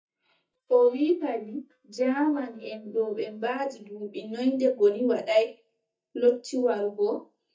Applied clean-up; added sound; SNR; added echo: neural mask model DeepFilterNet 3.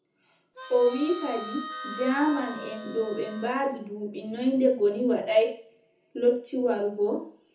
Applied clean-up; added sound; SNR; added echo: none; Harmonica; 12 dB; reverberation time 0.5 s.